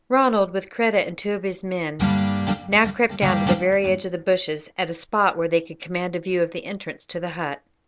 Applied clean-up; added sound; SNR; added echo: none; Guitar; 1 dB; none.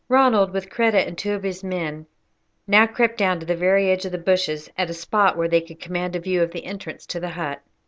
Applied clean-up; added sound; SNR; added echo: none; none; none; none.